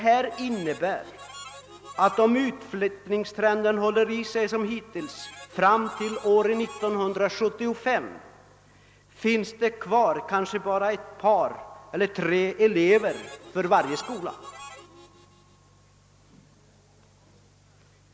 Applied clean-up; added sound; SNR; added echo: none; Harmonica; 19 dB; none.